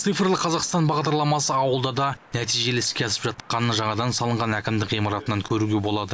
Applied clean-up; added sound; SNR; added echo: none; none; none; none.